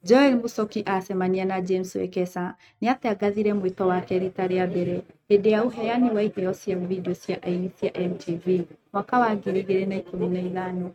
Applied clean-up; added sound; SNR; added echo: neural mask model RNNoise.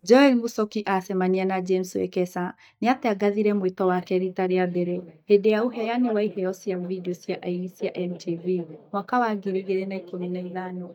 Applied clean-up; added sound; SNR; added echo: neural mask model DeepFilterNet 3.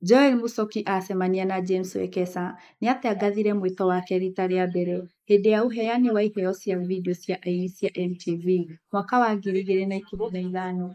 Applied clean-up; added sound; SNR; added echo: neural mask model Resemble Enhance denoiser.